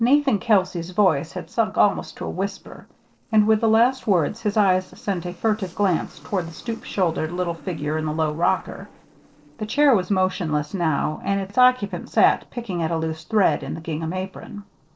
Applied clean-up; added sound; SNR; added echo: neural separator model SepFormer DNS4.